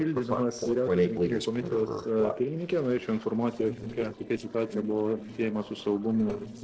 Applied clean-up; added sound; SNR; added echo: neural separator model SepFormer DNS4.